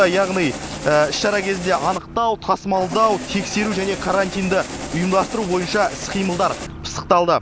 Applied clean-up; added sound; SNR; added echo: none; Engine starting; 12 dB; none.